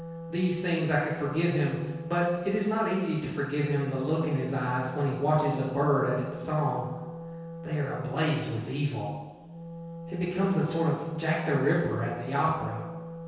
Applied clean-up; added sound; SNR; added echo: none; Wind instrument, woodwind instrument; 11 dB; reverberation time 1.2 s.